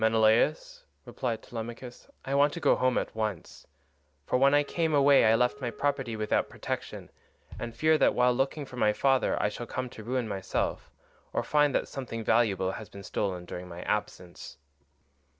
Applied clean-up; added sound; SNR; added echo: neural separator model SepFormer DNS4.